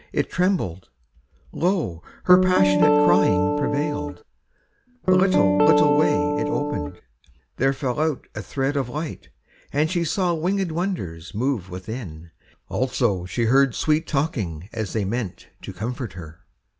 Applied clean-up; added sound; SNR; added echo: none; Guitar; -4 dB; none.